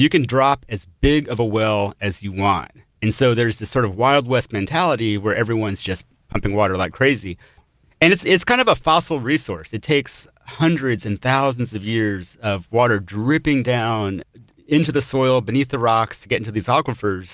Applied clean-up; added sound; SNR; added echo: none; none; none; none.